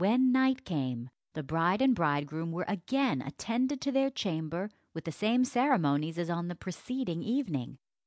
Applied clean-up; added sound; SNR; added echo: none; none; none; none.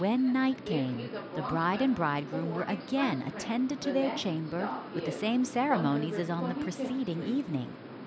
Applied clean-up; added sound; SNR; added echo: none; Subway, metro, underground; 7 dB; none.